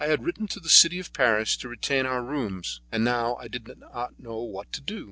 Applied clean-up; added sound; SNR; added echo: none; none; none; none.